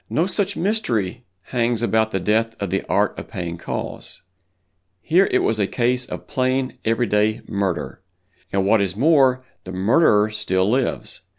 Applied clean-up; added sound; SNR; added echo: none; none; none; none.